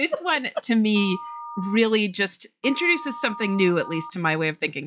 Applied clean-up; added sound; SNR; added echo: classical method log-MMSE.